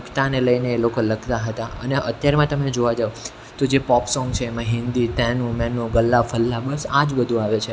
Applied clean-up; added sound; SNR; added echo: none; none; none; none.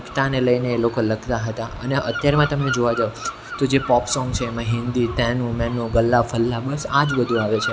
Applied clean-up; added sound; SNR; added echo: none; Bird vocalization, bird call, bird song; 13 dB; none.